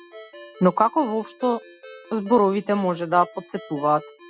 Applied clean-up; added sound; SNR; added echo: classical method Wiener filter.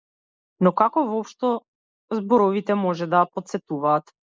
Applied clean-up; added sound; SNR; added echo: neural mask model Resemble Enhance denoiser.